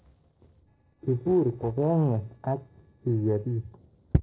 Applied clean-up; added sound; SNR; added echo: neural separator model SepFormer DNS4.